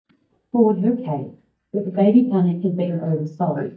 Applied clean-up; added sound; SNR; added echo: neural mask model DeepFilterNet 3.